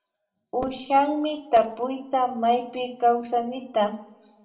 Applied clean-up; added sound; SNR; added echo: none; none; none; reverberation time 0.5 s.